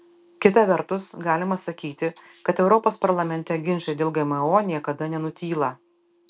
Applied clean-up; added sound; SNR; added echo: none; none; none; none.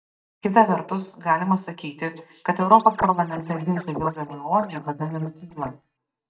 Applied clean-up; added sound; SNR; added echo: neural mask model DeepFilterNet 3.